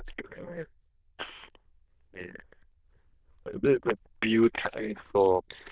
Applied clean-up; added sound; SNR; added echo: neural diffusion model UNIVERSE++.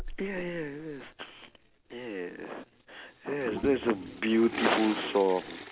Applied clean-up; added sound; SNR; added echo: none; Toilet flush; 10 dB; none.